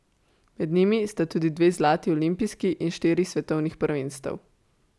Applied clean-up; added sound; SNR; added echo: none; none; none; none.